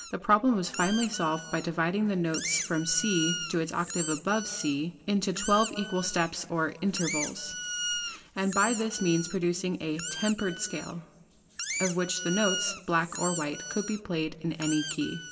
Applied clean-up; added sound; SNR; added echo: none; Squeak; 8 dB; reverberation time 1.4 s.